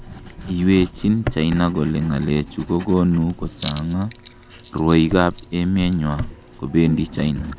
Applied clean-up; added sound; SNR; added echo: none; Writing; 12 dB; none.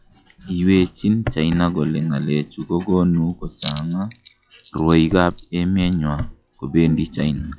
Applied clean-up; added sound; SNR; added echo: classical method log-MMSE.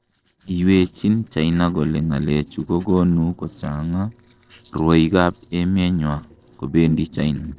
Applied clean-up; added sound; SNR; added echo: neural separator model SepFormer DNS4.